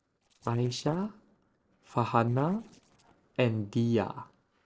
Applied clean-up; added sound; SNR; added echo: neural separator model SepFormer DNS4.